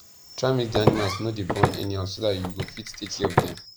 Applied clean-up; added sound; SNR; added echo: none; Walk, footsteps; 0 dB; none.